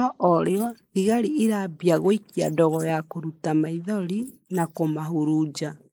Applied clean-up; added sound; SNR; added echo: neural mask model Resemble Enhance denoiser.